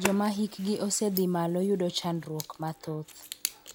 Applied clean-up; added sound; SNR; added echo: none; Zipper (clothing); 10 dB; none.